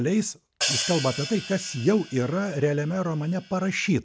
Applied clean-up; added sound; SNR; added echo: none; Hi-hat; 8 dB; none.